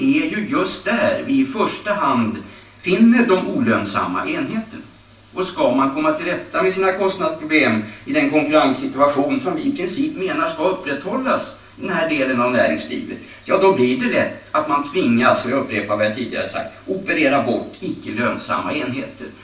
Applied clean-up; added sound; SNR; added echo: none; none; none; reverberation time 0.3 s.